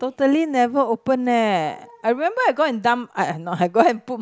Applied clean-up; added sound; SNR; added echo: none; none; none; none.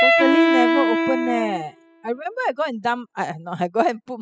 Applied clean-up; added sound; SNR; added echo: classical method spectral subtraction.